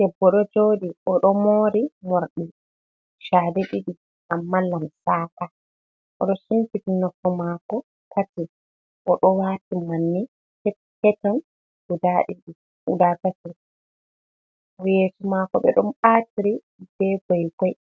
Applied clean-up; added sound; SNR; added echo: none; none; none; none.